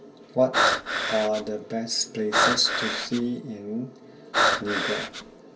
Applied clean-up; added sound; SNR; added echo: none; Breathing; -3 dB; reverberation time 0.1 s.